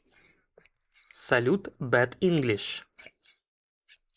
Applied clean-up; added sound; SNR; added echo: neural mask model Resemble Enhance denoiser.